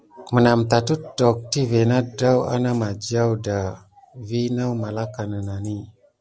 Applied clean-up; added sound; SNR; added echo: none; none; none; none.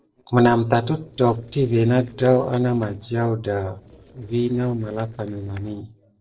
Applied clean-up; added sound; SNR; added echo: neural separator model SepFormer DNS4.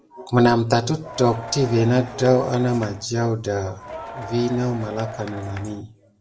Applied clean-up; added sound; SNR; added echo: none; Crowd; 14 dB; reverberation time 0.4 s.